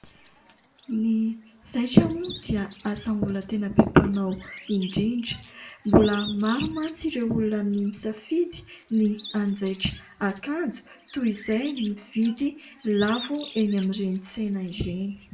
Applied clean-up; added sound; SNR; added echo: none; Bird; 20 dB; reverberation time 0.3 s.